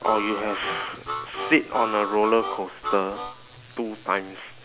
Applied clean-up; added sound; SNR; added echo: none; Harmonica; 6 dB; none.